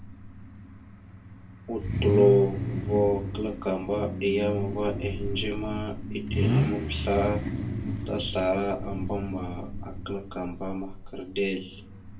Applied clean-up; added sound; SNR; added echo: none; Idling / Accelerating, revving, vroom / Car; 2 dB; reverberation time 0.2 s.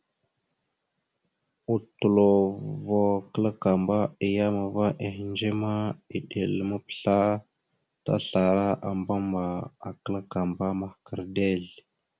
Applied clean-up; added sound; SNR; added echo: none; none; none; none.